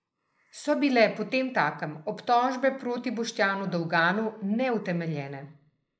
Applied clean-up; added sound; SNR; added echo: neural mask model Resemble Enhance denoiser.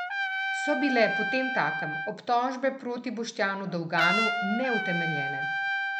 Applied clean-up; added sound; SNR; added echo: none; Trumpet; 1 dB; none.